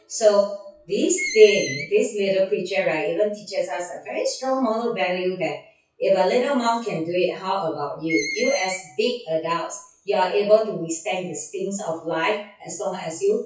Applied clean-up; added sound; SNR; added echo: classical method WPE with log-MMSE.